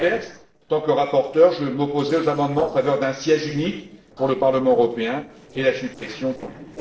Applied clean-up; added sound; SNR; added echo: neural separator model SepFormer DNS4.